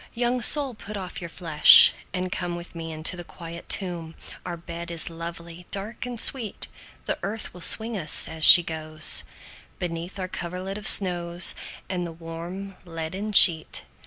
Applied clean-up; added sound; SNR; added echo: none; none; none; none.